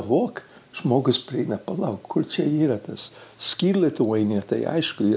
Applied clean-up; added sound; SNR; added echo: none; none; none; none.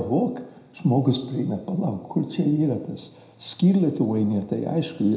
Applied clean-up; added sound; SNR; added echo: none; none; none; reverberation time 0.8 s.